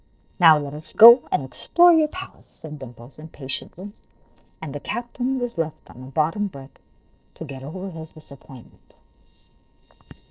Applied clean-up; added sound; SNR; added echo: neural separator model SepFormer DNS4.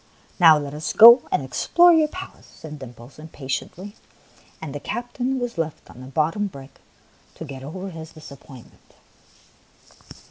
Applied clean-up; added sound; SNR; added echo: none; none; none; none.